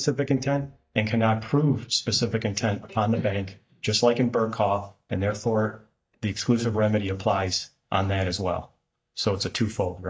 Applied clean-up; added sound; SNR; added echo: neural mask model DeepFilterNet 3.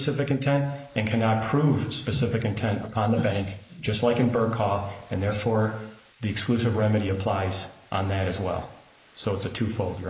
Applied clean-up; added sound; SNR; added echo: neural mask model Resemble Enhance denoiser.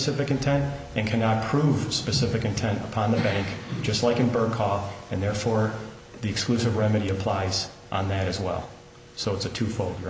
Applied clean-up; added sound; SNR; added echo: none; none; none; none.